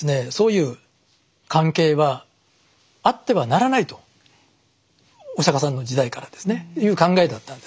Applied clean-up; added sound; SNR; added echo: none; none; none; none.